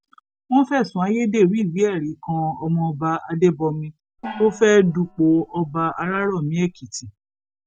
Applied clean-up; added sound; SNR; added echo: none; Gong; 19 dB; none.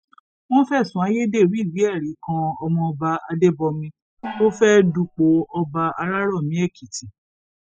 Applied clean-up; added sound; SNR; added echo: classical method spectral subtraction.